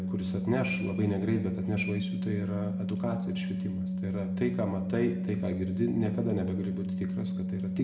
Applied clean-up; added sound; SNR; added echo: none; Organ; 0 dB; reverberation time 0.8 s.